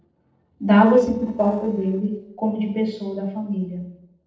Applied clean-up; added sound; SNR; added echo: neural separator model SepFormer DNS4.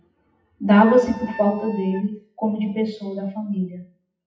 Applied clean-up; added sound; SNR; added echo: classical method WPE with log-MMSE.